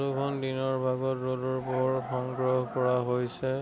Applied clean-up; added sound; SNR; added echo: none; Growling; 13 dB; reverberation time 1.1 s.